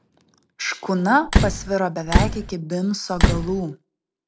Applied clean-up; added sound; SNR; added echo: none; Slam; -5 dB; none.